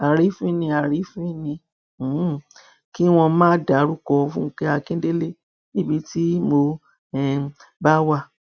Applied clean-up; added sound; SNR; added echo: none; none; none; none.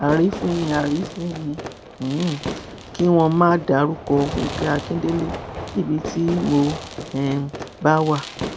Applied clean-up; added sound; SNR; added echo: none; Fireworks; 10 dB; none.